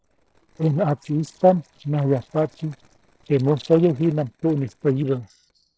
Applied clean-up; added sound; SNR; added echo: neural separator model SepFormer DNS4.